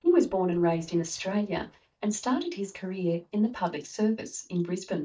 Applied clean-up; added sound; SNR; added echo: neural mask model DeepFilterNet 3.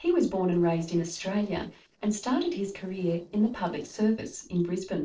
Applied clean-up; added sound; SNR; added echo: neural separator model SepFormer DNS4.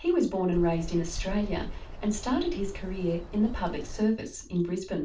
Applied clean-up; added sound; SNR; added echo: none; Bird vocalization, bird call, bird song; 8 dB; reverberation time 0.2 s.